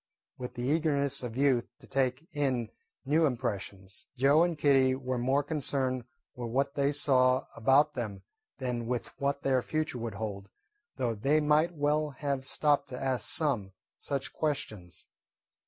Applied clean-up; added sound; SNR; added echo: none; none; none; none.